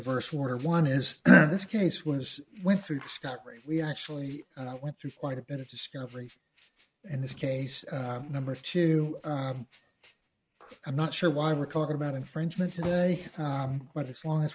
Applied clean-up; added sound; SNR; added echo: neural mask model RNNoise.